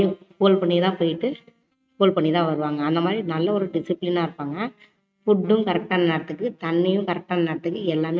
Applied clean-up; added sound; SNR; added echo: neural mask model RNNoise.